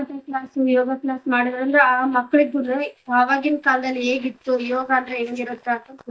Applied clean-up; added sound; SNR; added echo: neural mask model DeepFilterNet 3.